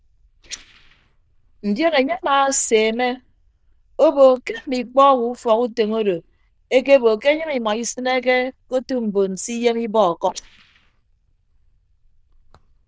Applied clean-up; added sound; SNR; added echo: neural diffusion model UNIVERSE++.